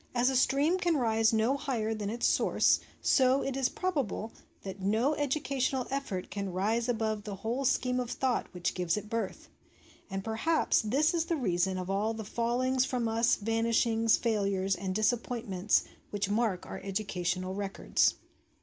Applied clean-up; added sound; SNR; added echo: none; none; none; none.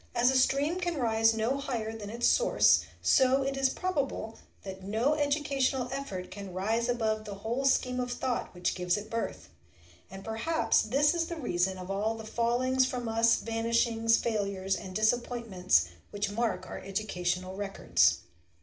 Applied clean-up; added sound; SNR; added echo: none; none; none; reverberation time 0.4 s.